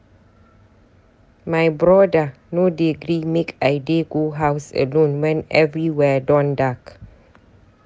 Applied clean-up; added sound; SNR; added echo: none; none; none; none.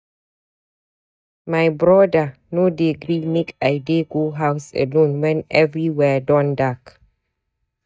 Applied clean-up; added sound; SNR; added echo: neural mask model DeepFilterNet 3.